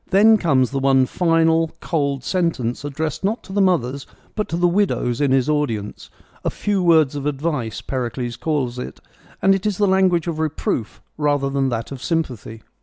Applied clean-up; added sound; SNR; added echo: none; none; none; none.